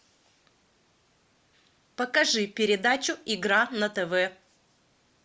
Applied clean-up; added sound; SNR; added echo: none; none; none; none.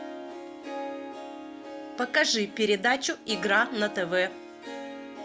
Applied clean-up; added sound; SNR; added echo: none; Harp; 10 dB; none.